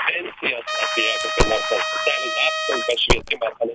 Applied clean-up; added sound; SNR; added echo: none; Coin (dropping) + Trumpet; 0 dB; none.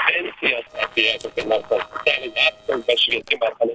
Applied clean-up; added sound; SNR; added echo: neural separator model SepFormer DNS4.